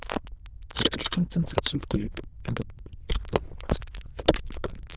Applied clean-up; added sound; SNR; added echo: neural diffusion model UNIVERSE++.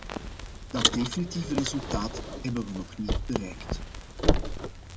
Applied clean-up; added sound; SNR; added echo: none; Car + Crackle; -4 dB; none.